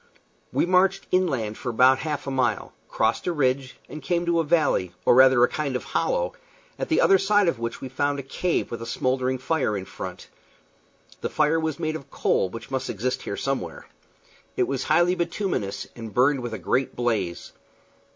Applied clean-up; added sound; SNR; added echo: none; none; none; none.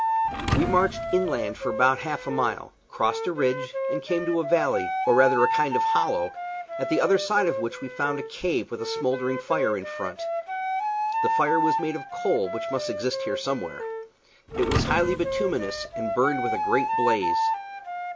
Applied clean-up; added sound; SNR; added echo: none; Wind instrument, woodwind instrument + Thump, thud; 2 dB; none.